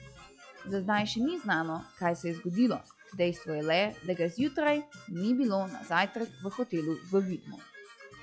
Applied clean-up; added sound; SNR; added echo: classical method log-MMSE.